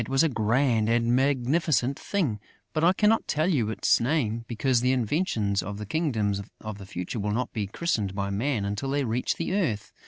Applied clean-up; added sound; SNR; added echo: none; none; none; none.